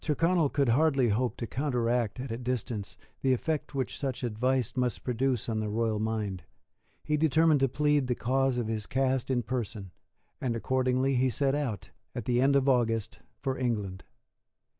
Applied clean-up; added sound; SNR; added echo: none; none; none; none.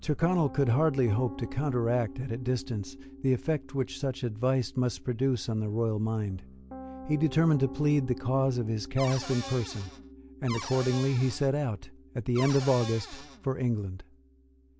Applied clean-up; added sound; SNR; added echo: none; Cupboard open or close / Door + Piano; 14 dB; none.